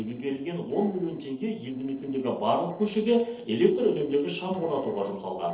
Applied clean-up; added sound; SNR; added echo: neural separator model SepFormer DNS4.